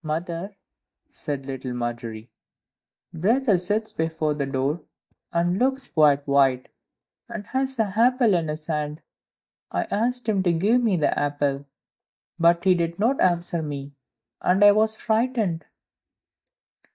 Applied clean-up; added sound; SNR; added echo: neural mask model DeepFilterNet 3.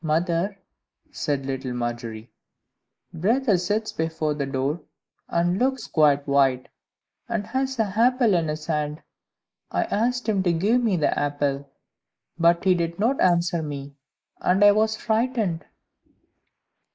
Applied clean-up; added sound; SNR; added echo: neural mask model Resemble Enhance denoiser.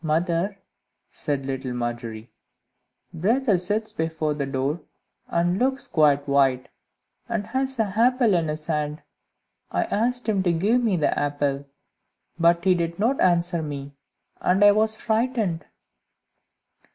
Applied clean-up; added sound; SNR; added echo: none; none; none; none.